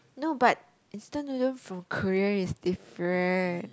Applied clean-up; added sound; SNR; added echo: none; none; none; none.